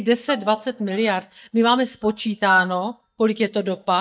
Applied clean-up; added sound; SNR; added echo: neural mask model DeepFilterNet 3.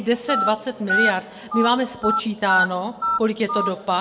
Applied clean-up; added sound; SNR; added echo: none; Telephone; 2 dB; reverberation time 1.7 s.